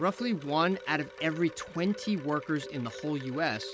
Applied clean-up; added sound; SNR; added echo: none; Wind chime; 14 dB; none.